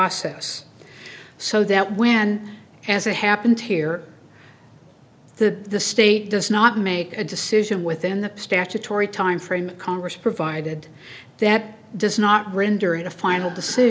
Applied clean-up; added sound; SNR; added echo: none; none; none; none.